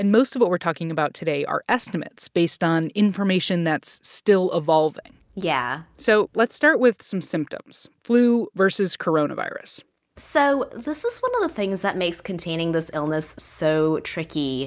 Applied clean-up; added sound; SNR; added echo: none; none; none; none.